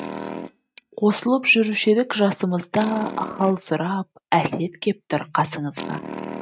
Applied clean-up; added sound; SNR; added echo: neural mask model RNNoise.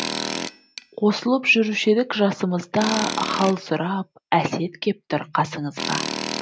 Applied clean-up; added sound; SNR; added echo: none; Tools; 9 dB; none.